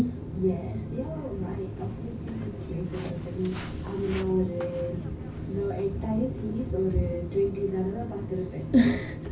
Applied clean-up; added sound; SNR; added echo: none; Walk, footsteps; 17 dB; reverberation time 0.4 s.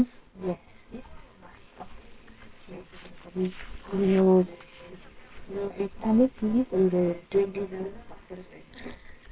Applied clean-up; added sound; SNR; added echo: neural separator model SepFormer WHAMR!.